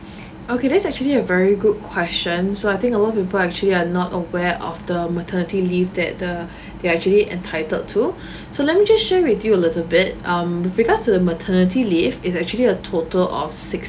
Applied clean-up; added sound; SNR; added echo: none; none; none; none.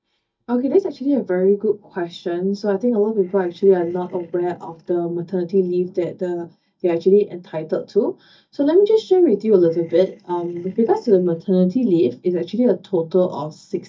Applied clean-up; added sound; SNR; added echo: neural mask model DeepFilterNet 3.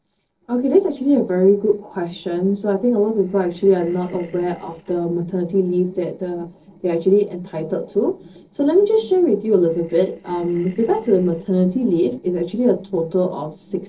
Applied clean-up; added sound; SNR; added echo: neural separator model SepFormer DNS4.